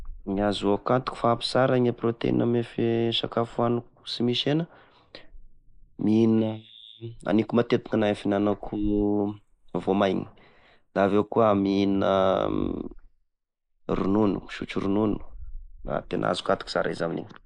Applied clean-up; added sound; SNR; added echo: neural mask model Resemble Enhance denoiser.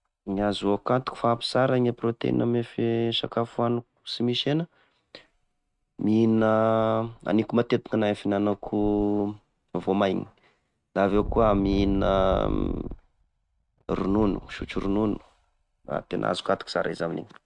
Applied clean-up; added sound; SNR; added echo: neural mask model RNNoise.